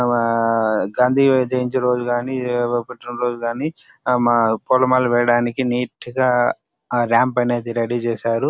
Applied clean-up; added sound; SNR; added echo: none; none; none; none.